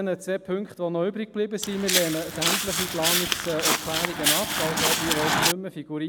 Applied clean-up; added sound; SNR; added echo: none; Walk, footsteps; -4 dB; none.